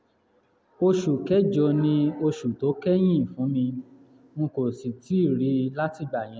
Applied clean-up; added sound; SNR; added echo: none; none; none; none.